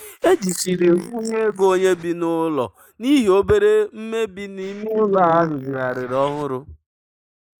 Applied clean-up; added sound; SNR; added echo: neural mask model Resemble Enhance denoiser.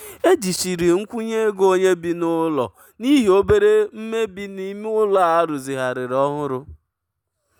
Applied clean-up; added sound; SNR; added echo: none; none; none; none.